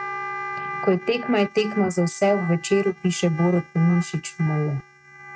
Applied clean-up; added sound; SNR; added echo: neural mask model RNNoise.